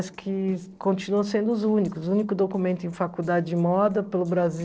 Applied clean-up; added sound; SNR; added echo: neural separator model SepFormer DNS4.